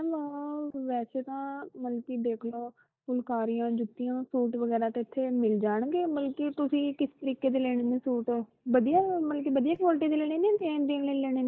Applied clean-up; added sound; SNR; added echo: neural mask model DeepFilterNet 3.